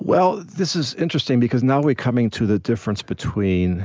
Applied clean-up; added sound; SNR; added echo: none; none; none; none.